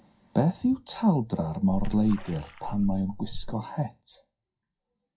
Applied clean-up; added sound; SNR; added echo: classical method WPE with log-MMSE.